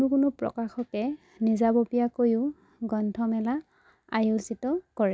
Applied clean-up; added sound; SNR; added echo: none; none; none; none.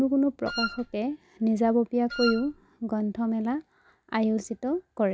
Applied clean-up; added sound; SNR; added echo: none; Wind instrument, woodwind instrument; 7 dB; none.